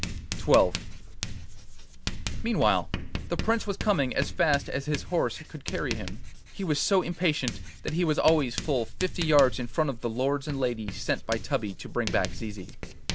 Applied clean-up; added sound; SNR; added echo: none; Writing; 6 dB; none.